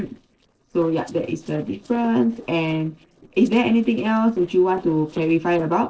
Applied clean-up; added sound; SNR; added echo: neural separator model SepFormer DNS4.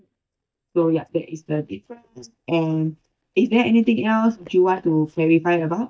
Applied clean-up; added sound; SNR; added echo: neural mask model DeepFilterNet 3.